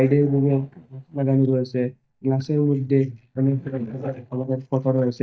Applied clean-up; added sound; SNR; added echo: neural mask model DeepFilterNet 3.